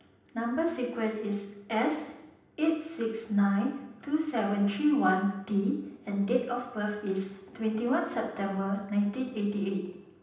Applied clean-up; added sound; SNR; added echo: none; none; none; reverberation time 0.9 s.